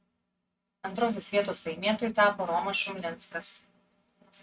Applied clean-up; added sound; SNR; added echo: neural mask model RNNoise.